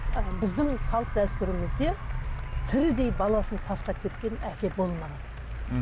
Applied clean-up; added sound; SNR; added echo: none; Applause; 18 dB; none.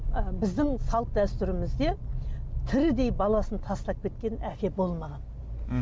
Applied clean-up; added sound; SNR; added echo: none; none; none; none.